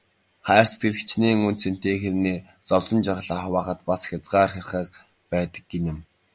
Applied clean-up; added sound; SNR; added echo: none; none; none; none.